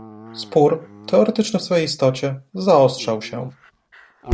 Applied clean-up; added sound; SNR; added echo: none; Dog; 12 dB; none.